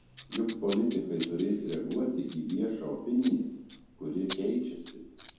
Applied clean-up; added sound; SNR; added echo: none; Scissors; 6 dB; reverberation time 0.9 s.